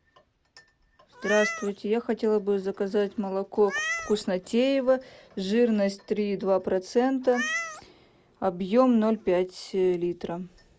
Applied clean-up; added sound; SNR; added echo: none; Meow; 11 dB; none.